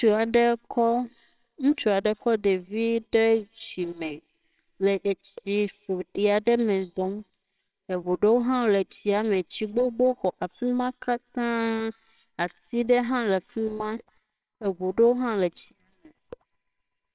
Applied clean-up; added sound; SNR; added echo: neural separator model SepFormer WHAMR!.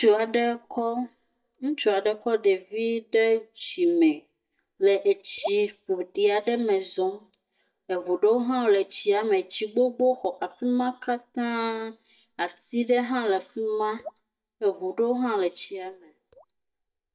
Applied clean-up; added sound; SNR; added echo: neural mask model DeepFilterNet 3.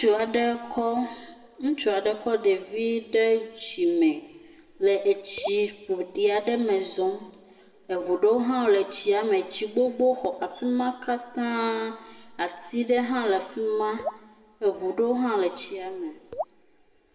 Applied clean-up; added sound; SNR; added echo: none; Raindrop / Drip; 10 dB; reverberation time 1.1 s.